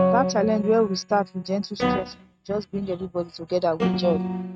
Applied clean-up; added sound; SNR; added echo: neural mask model RNNoise.